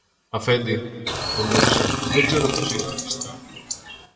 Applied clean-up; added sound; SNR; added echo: classical method WPE with log-MMSE.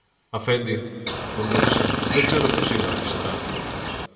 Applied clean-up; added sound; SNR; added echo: none; Chirp, tweet; -4 dB; reverberation time 1.9 s.